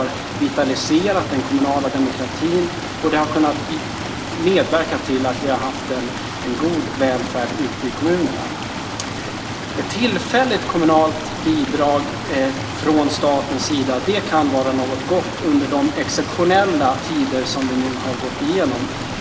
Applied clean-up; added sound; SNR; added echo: none; Stream; 6 dB; reverberation time 0.8 s.